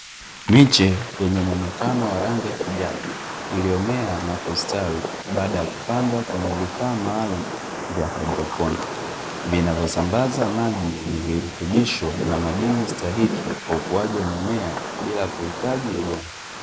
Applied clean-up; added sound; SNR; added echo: neural mask model Resemble Enhance denoiser.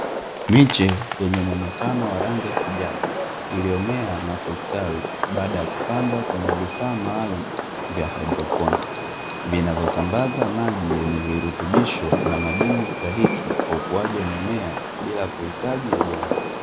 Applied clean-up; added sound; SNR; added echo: none; Fireworks; 2 dB; none.